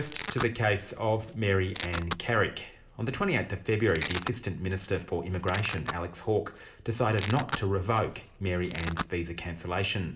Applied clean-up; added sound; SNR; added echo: none; Domestic sounds, home sounds; 10 dB; reverberation time 0.5 s.